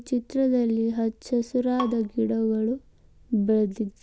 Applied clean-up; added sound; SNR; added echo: none; Bowed string instrument; 17 dB; none.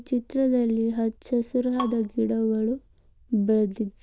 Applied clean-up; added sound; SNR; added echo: neural diffusion model UNIVERSE++.